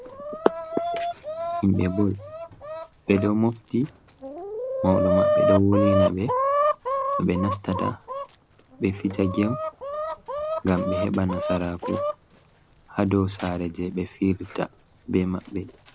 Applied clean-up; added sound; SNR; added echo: none; Chicken, rooster; 2 dB; none.